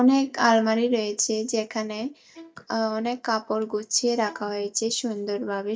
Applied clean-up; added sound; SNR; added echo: neural mask model DeepFilterNet 3.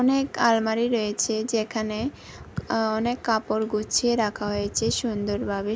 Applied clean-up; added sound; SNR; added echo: none; none; none; none.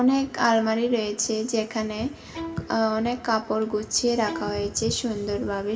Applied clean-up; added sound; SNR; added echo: none; Bowed string instrument; 15 dB; reverberation time 2.4 s.